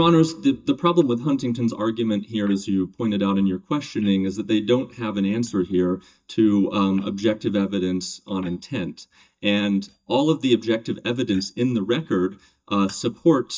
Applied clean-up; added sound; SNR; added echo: neural mask model DeepFilterNet 3.